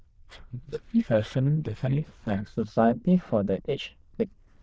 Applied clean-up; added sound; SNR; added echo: neural diffusion model UNIVERSE++.